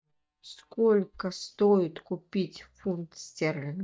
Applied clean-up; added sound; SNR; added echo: neural mask model DeepFilterNet 3.